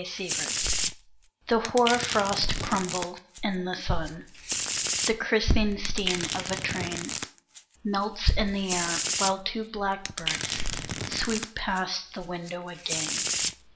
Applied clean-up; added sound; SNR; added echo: none; Domestic sounds, home sounds; 4 dB; reverberation time 0.6 s.